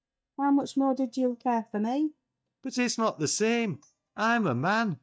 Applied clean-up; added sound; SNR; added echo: neural mask model DeepFilterNet 3.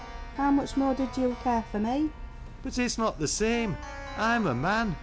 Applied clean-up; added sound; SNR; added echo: none; Keyboard (musical); 11 dB; none.